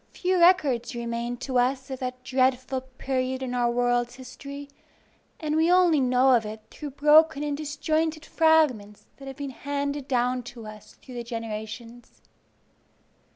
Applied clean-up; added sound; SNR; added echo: none; none; none; none.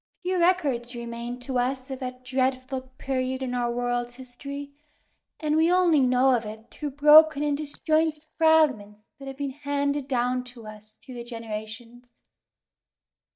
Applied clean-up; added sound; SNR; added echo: neural mask model DeepFilterNet 3.